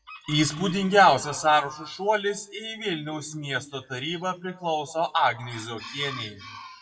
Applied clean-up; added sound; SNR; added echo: classical method WPE with log-MMSE.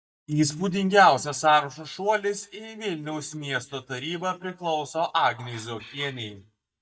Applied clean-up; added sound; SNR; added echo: neural mask model DeepFilterNet 3.